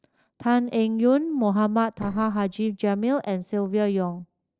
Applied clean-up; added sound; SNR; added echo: neural separator model SepFormer DNS4.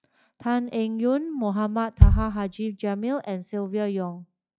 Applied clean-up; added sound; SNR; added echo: classical method log-MMSE.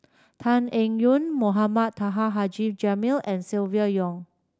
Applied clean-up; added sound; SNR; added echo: none; none; none; none.